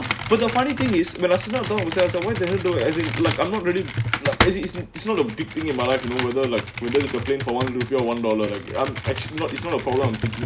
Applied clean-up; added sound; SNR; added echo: none; Computer keyboard; 5 dB; none.